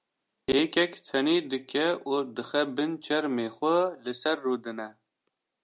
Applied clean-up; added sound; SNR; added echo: none; none; none; none.